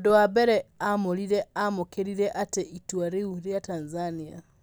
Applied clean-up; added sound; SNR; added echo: none; none; none; none.